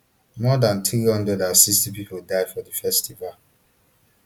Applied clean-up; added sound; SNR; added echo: none; none; none; none.